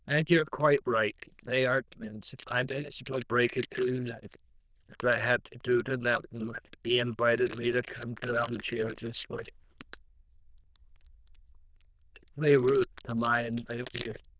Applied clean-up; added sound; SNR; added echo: neural diffusion model UNIVERSE++.